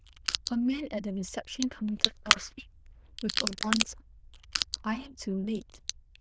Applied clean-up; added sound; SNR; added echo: neural diffusion model UNIVERSE++.